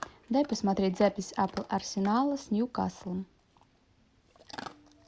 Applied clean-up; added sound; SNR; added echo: none; Chewing, mastication / Dog; 18 dB; none.